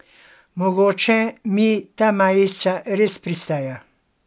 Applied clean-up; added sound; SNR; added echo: none; none; none; none.